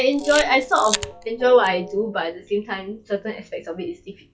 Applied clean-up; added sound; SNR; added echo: classical method log-MMSE.